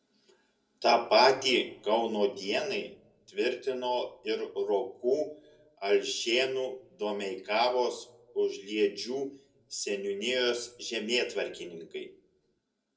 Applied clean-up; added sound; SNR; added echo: none; none; none; reverberation time 0.2 s.